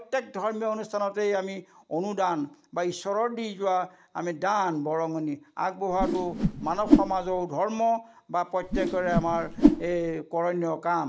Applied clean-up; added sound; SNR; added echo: none; Whoosh, swoosh, swish; -3 dB; none.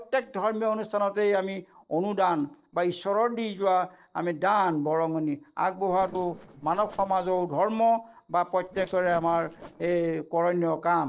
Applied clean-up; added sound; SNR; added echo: neural separator model SepFormer DNS4.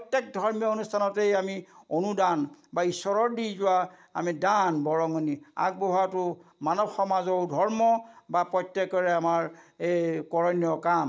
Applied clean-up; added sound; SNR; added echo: none; none; none; none.